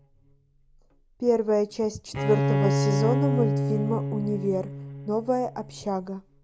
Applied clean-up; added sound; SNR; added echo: none; Bowed string instrument; 1 dB; none.